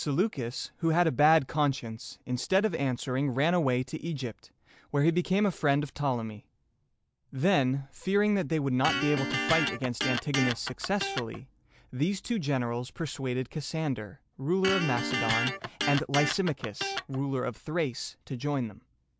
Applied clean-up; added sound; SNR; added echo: none; Electric guitar; 3 dB; none.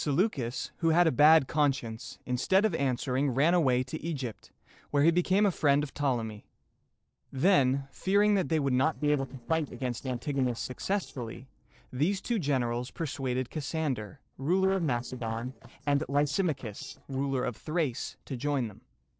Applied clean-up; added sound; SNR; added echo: neural separator model SepFormer DNS4.